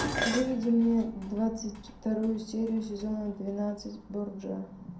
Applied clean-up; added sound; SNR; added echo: none; Dishes, pots, and pans; 9 dB; reverberation time 0.5 s.